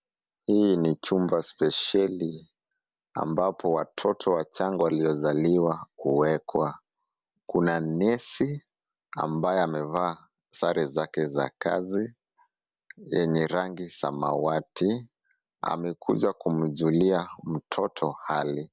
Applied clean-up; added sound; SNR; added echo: none; none; none; none.